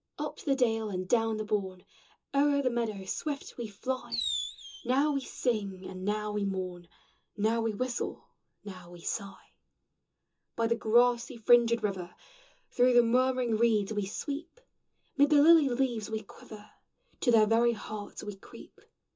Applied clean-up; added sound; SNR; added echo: none; Fireworks; 8 dB; reverberation time 0.2 s.